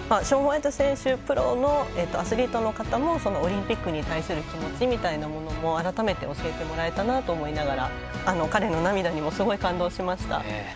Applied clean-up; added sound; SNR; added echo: none; none; none; none.